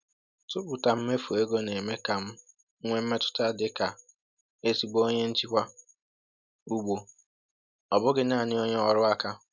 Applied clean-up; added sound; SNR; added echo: none; none; none; none.